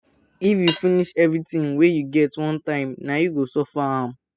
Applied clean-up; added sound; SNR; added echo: classical method spectral subtraction.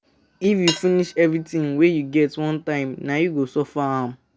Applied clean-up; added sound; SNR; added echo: none; Cutlery, silverware / Dishes, pots, and pans; 14 dB; none.